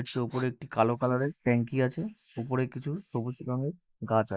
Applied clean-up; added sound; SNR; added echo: neural mask model Resemble Enhance denoiser.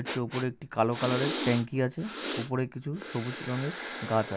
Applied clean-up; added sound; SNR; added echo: none; Breathing; 5 dB; none.